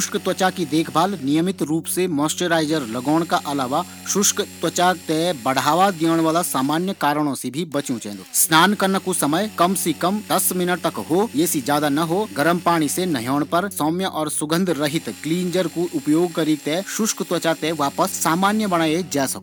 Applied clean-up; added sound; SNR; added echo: none; Drill + Keyboard (musical); 19 dB; none.